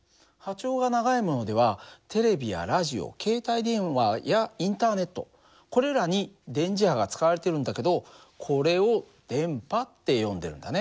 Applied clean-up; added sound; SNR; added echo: none; none; none; none.